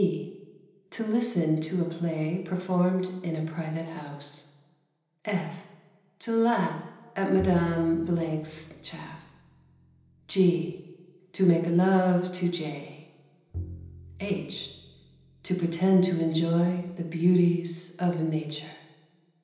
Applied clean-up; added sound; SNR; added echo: none; Bowed string instrument; 17 dB; reverberation time 0.9 s.